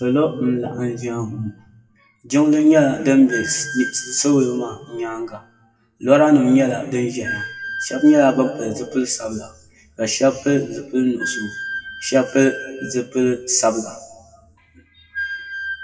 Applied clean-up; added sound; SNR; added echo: classical method WPE with log-MMSE.